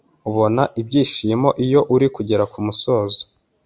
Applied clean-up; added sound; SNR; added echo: none; none; none; none.